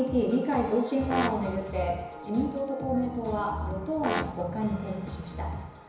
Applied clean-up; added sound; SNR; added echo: none; Brass instrument; 9 dB; reverberation time 1.0 s.